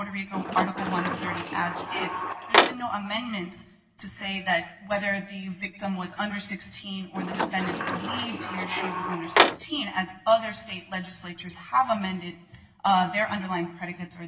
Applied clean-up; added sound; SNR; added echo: none; Sliding door; -3 dB; reverberation time 0.9 s.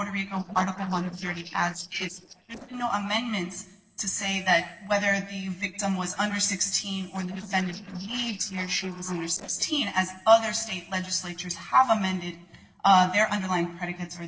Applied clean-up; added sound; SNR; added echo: neural separator model SepFormer DNS4.